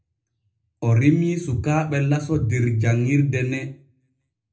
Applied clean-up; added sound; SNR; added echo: none; none; none; reverberation time 0.3 s.